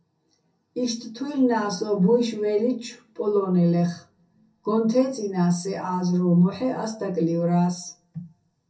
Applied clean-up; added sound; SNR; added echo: none; none; none; reverberation time 0.3 s.